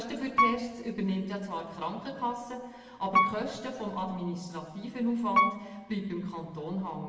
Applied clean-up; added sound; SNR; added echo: none; Piano; -1 dB; reverberation time 1.1 s.